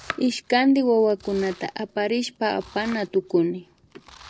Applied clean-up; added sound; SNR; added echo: none; Domestic sounds, home sounds; 20 dB; none.